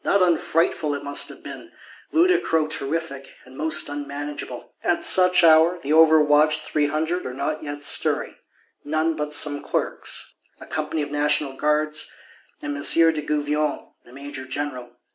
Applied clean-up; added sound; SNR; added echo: none; none; none; none.